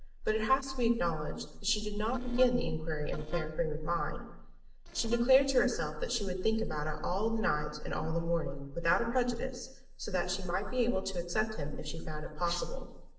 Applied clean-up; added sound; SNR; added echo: neural separator model SepFormer DNS4.